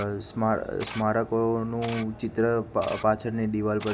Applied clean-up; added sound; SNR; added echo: none; Camera; 16 dB; none.